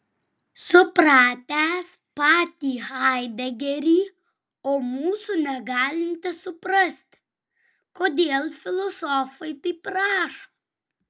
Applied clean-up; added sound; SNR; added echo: none; none; none; none.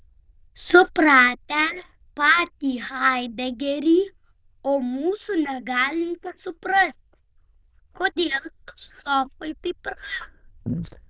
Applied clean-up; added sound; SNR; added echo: neural diffusion model UNIVERSE++.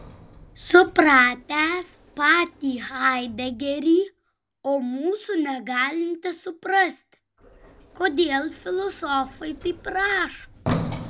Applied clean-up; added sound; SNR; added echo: none; Sliding door; 15 dB; none.